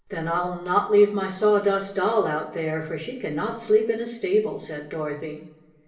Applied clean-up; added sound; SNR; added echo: none; none; none; reverberation time 0.9 s.